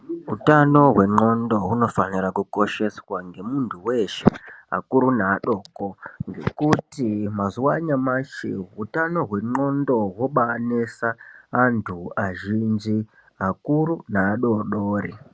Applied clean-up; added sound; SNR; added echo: none; none; none; none.